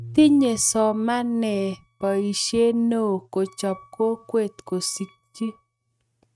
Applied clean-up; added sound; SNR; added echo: neural mask model RNNoise.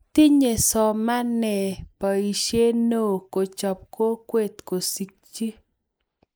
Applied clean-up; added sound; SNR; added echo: neural mask model Resemble Enhance denoiser.